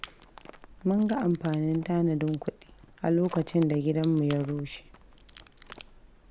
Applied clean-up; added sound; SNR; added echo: none; Crack / Crackle + Livestock, farm animals, working animals; 19 dB; none.